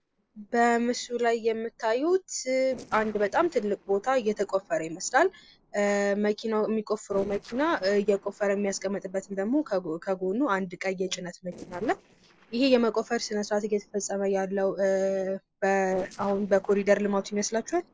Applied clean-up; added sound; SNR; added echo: neural separator model SepFormer DNS4.